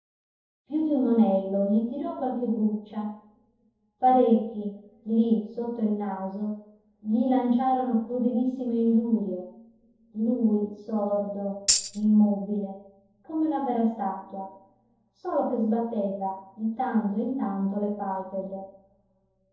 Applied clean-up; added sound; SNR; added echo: none; Tambourine; -1 dB; reverberation time 2.8 s.